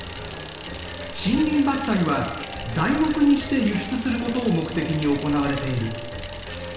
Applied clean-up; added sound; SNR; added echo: none; Bicycle; 8 dB; reverberation time 0.9 s.